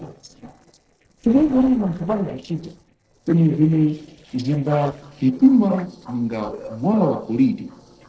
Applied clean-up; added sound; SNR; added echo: neural separator model SepFormer DNS4.